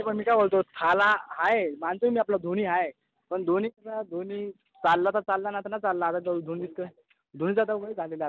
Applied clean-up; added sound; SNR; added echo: none; none; none; none.